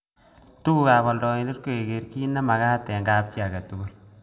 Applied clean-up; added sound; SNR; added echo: none; none; none; reverberation time 0.6 s.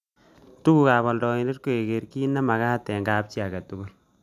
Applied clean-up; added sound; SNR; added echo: none; none; none; none.